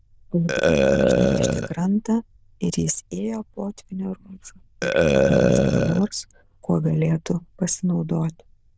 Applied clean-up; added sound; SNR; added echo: neural diffusion model UNIVERSE++.